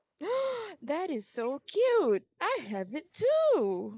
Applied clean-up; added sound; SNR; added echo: neural mask model Resemble Enhance denoiser.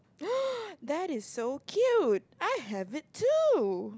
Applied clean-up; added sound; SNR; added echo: none; none; none; none.